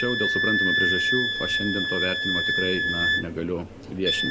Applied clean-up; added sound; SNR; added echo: none; Wind instrument, woodwind instrument; -4 dB; none.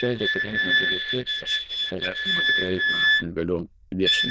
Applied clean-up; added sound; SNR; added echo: neural diffusion model UNIVERSE++.